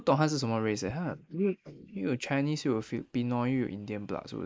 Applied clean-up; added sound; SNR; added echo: neural mask model Resemble Enhance denoiser.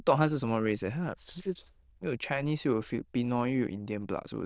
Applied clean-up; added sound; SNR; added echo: neural diffusion model UNIVERSE++.